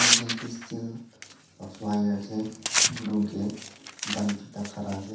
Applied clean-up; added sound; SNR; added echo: none; Tearing; -1 dB; reverberation time 0.7 s.